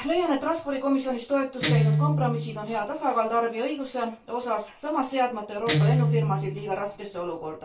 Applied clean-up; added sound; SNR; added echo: none; Guitar; 1 dB; reverberation time 0.2 s.